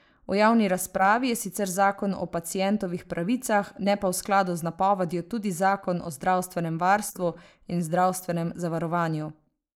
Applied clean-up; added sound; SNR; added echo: neural mask model Resemble Enhance denoiser.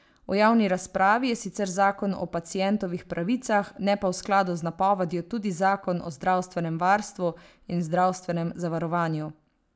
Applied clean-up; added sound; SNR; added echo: none; none; none; none.